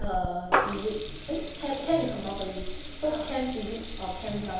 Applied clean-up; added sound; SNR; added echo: none; Water tap, faucet / Liquid; 1 dB; reverberation time 2.2 s.